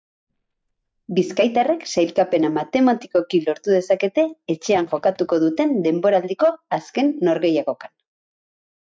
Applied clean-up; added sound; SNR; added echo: neural mask model DeepFilterNet 3.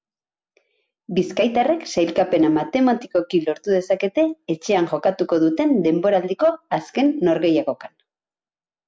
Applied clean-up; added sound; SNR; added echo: none; none; none; none.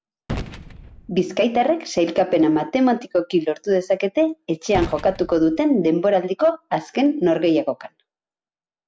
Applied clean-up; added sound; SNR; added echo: none; Gunshot, gunfire; 16 dB; none.